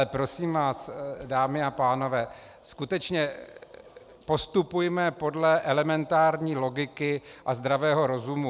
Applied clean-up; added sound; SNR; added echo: none; none; none; none.